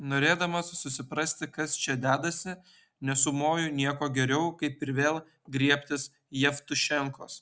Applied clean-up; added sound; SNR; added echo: none; none; none; none.